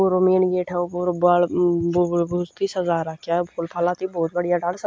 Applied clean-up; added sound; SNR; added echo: none; none; none; none.